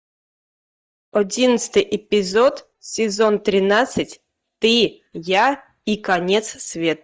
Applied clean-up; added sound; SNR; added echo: neural mask model DeepFilterNet 3.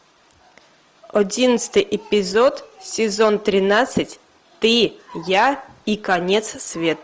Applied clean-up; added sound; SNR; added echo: none; none; none; none.